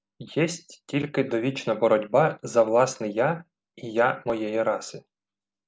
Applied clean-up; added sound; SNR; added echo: none; none; none; none.